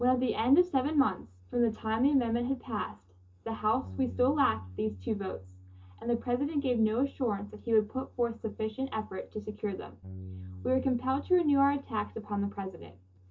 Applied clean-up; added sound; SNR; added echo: none; Bass guitar; 18 dB; reverberation time 0.2 s.